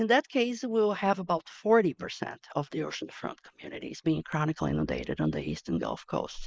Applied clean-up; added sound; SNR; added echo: neural mask model Resemble Enhance denoiser.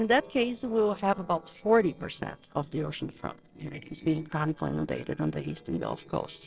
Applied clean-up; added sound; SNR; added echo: neural separator model SepFormer DNS4.